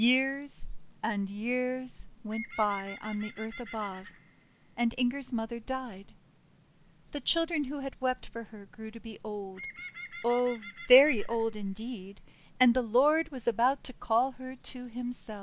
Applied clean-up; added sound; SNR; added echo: none; Bird; 19 dB; none.